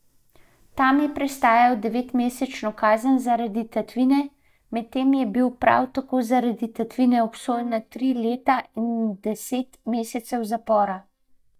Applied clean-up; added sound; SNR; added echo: neural mask model DeepFilterNet 3.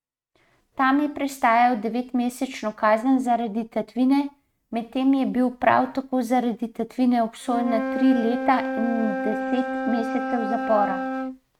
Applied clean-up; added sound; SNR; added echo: neural mask model RNNoise.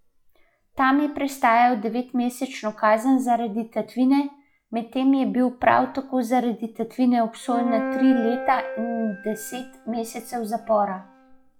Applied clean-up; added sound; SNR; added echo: classical method log-MMSE.